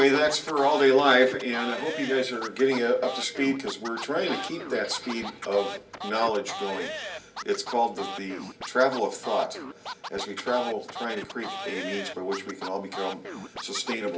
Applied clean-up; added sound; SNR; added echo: none; Scratching (performance technique); 11 dB; reverberation time 0.3 s.